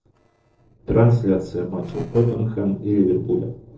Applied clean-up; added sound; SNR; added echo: neural separator model SepFormer DNS4.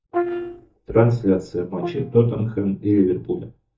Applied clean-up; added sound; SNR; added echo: neural mask model DeepFilterNet 3.